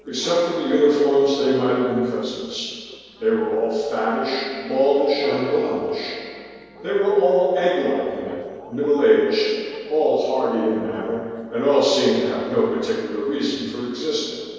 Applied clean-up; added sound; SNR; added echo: neural separator model SepFormer DNS4.